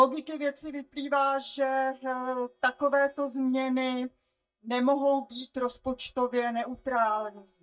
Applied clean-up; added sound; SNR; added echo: neural mask model DeepFilterNet 3.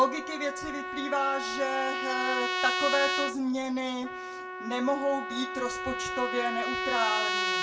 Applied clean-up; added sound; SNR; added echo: none; Trumpet; 2 dB; reverberation time 0.2 s.